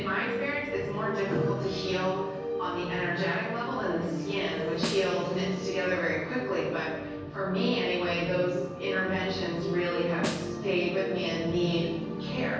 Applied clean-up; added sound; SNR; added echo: none; Snare drum; 11 dB; reverberation time 1.3 s.